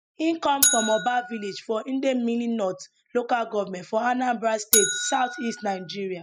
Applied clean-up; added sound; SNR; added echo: classical method spectral subtraction.